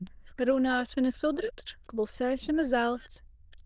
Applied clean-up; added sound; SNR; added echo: neural diffusion model UNIVERSE++.